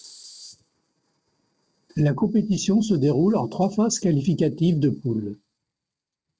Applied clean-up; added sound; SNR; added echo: neural mask model RNNoise.